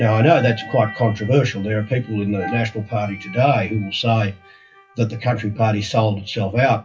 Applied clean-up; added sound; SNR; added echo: classical method WPE with log-MMSE.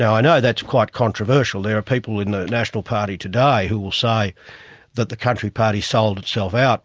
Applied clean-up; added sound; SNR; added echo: none; none; none; none.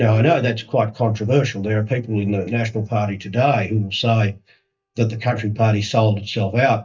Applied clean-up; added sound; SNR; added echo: neural mask model DeepFilterNet 3.